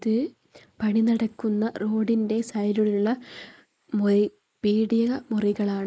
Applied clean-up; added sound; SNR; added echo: neural mask model Resemble Enhance denoiser.